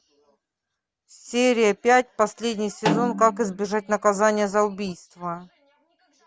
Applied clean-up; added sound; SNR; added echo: none; Snare drum; 6 dB; none.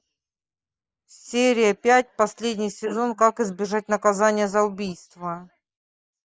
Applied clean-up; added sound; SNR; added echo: neural mask model Resemble Enhance denoiser.